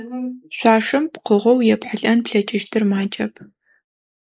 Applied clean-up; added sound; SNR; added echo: neural mask model Resemble Enhance denoiser.